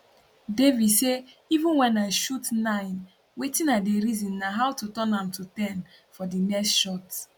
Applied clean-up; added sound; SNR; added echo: none; none; none; none.